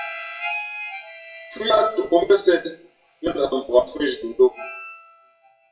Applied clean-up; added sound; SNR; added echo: classical method WPE with log-MMSE.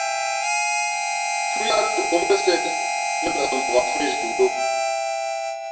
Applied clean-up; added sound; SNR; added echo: none; Harmonica; -2 dB; reverberation time 0.8 s.